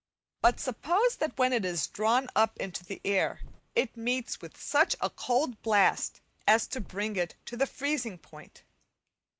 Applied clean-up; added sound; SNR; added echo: none; Bird; 18 dB; none.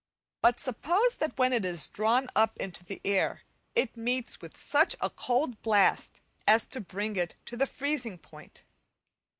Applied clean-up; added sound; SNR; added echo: none; none; none; none.